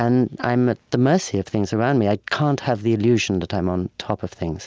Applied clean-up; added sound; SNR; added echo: none; none; none; none.